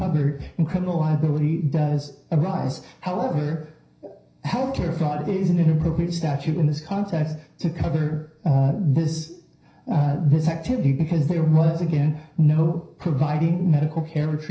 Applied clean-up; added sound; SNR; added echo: none; none; none; reverberation time 0.5 s.